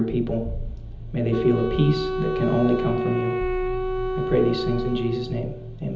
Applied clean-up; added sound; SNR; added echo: none; Wind instrument, woodwind instrument; 4 dB; reverberation time 1.2 s.